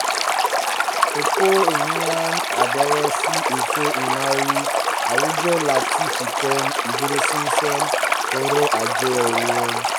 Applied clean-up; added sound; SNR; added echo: none; Stream; -4 dB; none.